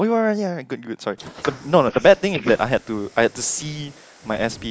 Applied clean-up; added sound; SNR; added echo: neural mask model Resemble Enhance denoiser.